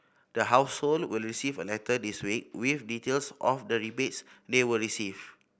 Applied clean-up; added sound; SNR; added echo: none; none; none; none.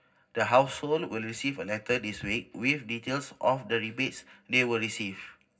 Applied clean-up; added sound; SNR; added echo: none; none; none; reverberation time 0.4 s.